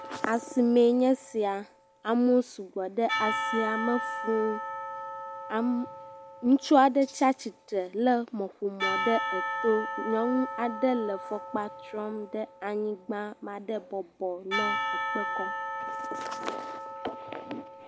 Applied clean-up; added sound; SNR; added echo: none; Percussion; 7 dB; none.